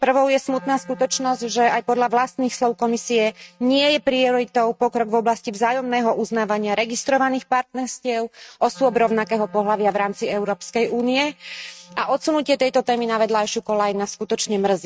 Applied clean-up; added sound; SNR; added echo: neural mask model RNNoise.